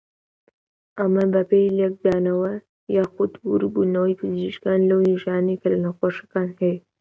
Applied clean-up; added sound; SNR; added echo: none; none; none; none.